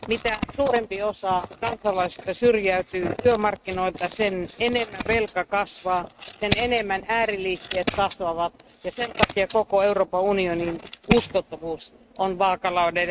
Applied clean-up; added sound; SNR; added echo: neural mask model RNNoise.